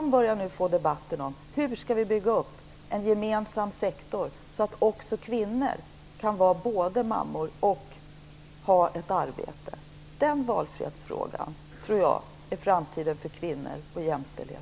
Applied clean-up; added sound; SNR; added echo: none; none; none; none.